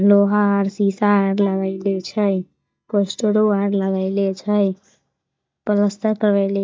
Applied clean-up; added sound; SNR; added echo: neural mask model DeepFilterNet 3.